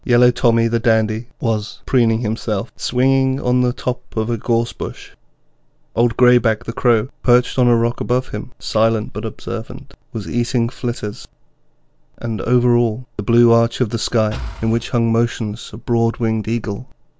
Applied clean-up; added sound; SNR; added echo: none; Engine / Car; 13 dB; none.